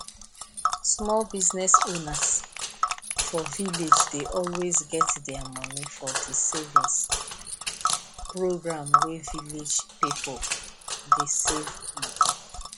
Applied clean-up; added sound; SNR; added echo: none; Tick; -2 dB; none.